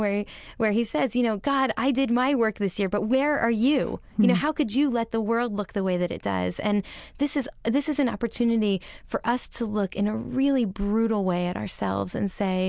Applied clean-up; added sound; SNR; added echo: none; none; none; none.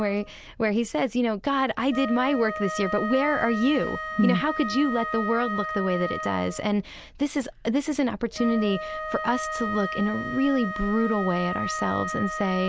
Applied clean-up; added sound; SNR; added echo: none; Wind instrument, woodwind instrument; 8 dB; none.